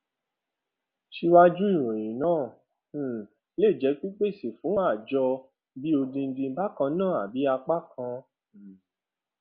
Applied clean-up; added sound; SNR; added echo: none; none; none; none.